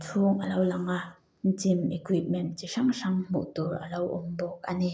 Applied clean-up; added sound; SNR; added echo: none; none; none; none.